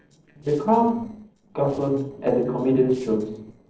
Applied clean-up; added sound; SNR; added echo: neural separator model SepFormer DNS4.